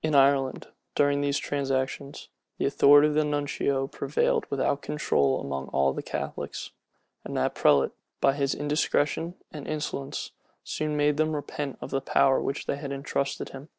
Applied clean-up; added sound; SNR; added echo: none; none; none; none.